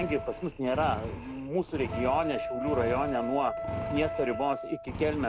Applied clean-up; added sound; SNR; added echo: none; Wind instrument, woodwind instrument + Engine; 5 dB; none.